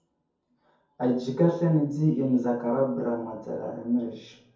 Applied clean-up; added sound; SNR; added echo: none; none; none; reverberation time 0.6 s.